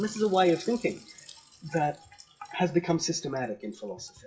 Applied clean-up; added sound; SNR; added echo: classical method WPE with log-MMSE.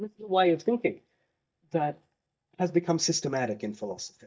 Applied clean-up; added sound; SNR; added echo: neural mask model DeepFilterNet 3.